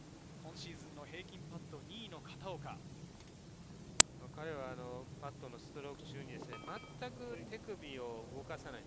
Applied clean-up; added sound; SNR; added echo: none; Camera; -4 dB; none.